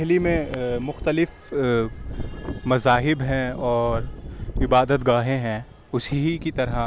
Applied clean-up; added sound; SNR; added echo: none; none; none; none.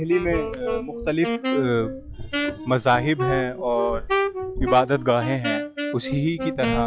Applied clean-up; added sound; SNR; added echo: classical method log-MMSE.